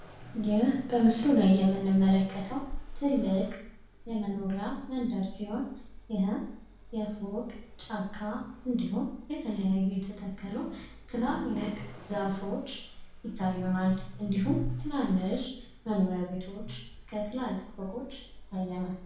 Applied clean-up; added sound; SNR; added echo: none; Accelerating, revving, vroom; 14 dB; reverberation time 0.5 s.